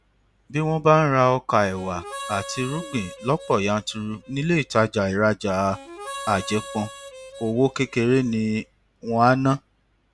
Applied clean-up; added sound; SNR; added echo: none; Harmonica; 15 dB; none.